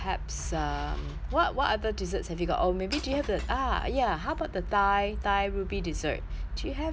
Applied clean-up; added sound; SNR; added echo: none; Shatter / Crushing; 18 dB; none.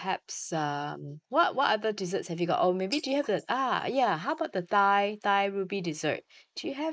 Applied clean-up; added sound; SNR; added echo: neural mask model Resemble Enhance denoiser.